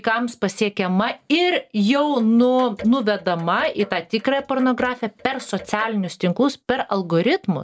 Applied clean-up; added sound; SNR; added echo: neural separator model SepFormer DNS4.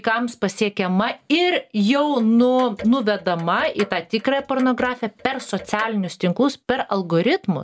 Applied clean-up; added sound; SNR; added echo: none; Clock; 19 dB; none.